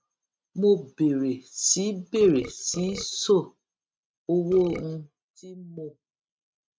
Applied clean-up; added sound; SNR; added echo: neural mask model RNNoise.